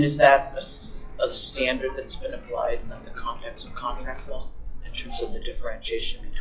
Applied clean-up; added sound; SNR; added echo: classical method log-MMSE.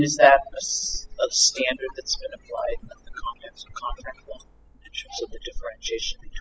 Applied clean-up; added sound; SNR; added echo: classical method spectral subtraction.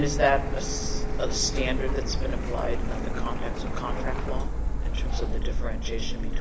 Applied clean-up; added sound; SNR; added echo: none; Printer; -5 dB; none.